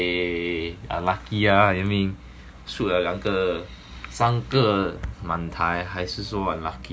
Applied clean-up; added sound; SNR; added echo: none; none; none; none.